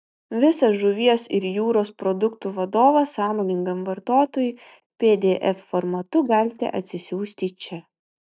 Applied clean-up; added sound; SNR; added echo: neural mask model DeepFilterNet 3.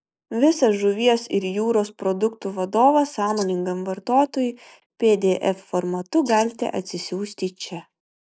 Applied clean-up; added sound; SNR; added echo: neural mask model Resemble Enhance denoiser.